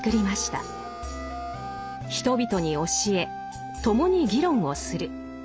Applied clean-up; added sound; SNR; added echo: none; Harmonica; 16 dB; none.